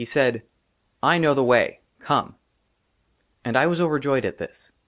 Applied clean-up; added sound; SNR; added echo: none; none; none; none.